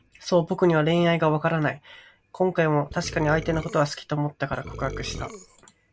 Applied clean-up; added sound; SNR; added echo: none; Burping, eructation; 12 dB; none.